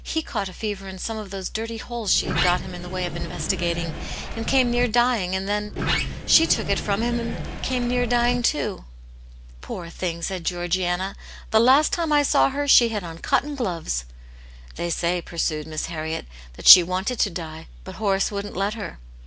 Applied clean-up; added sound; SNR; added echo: none; Sliding door; 4 dB; none.